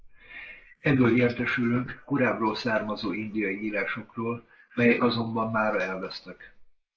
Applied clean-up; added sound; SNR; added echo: neural mask model Resemble Enhance denoiser.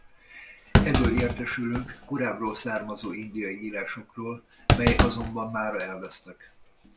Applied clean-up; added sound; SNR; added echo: none; Thump, thud; -2 dB; none.